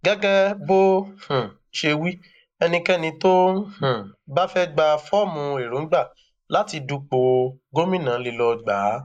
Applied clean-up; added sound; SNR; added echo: neural mask model Resemble Enhance denoiser.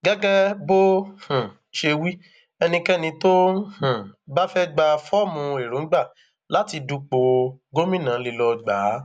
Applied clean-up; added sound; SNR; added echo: none; none; none; none.